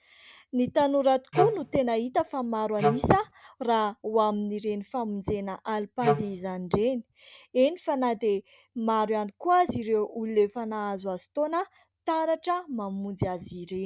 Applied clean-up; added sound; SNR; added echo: none; Wind instrument, woodwind instrument; 1 dB; none.